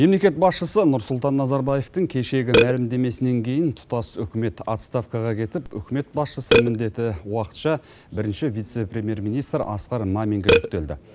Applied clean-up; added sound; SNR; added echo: none; Burping, eructation; 5 dB; none.